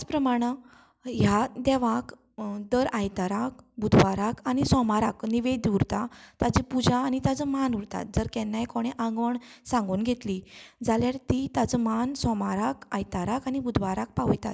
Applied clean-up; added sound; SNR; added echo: none; none; none; none.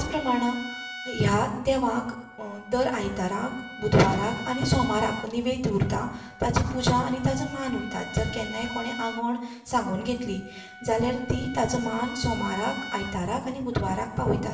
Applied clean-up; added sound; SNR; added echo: none; Trumpet; 14 dB; reverberation time 0.9 s.